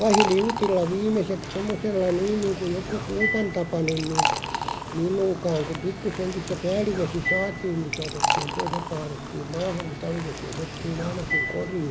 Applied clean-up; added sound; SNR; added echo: none; Liquid; 3 dB; none.